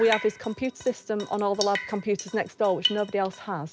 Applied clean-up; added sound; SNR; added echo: none; Drip; 9 dB; none.